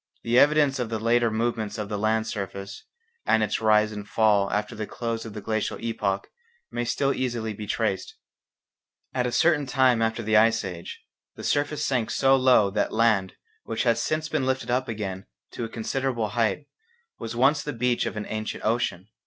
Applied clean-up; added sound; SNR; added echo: none; none; none; none.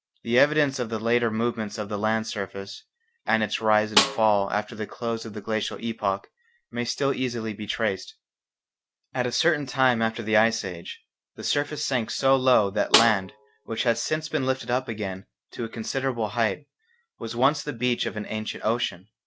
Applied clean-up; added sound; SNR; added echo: none; Snare drum; 2 dB; none.